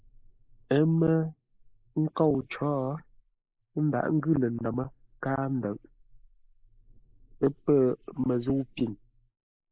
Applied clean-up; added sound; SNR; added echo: neural mask model Resemble Enhance denoiser.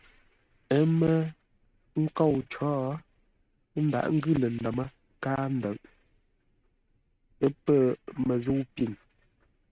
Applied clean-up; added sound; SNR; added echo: neural mask model RNNoise.